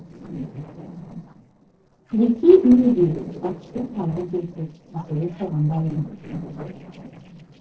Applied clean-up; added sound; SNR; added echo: neural separator model SepFormer DNS4.